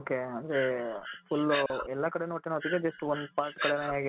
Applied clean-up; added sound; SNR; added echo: none; Breathing; 7 dB; none.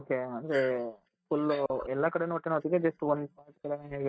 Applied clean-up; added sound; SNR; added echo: neural mask model DeepFilterNet 3.